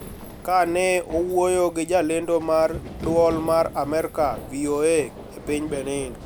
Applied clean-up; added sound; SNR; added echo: none; Run; 14 dB; none.